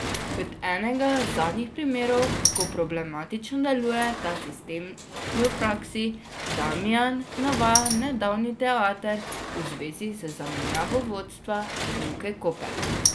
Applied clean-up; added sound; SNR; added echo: none; Sliding door; 0 dB; none.